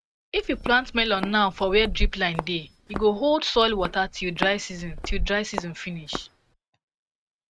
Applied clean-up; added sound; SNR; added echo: neural mask model RNNoise.